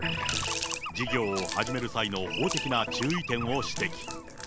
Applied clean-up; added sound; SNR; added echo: none; Animal + Water tap, faucet; 4 dB; none.